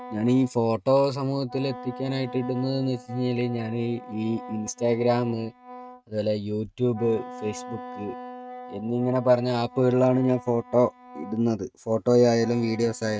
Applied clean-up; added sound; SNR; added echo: neural mask model RNNoise.